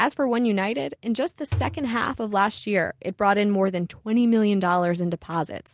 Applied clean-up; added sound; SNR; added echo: none; Thump, thud; 9 dB; none.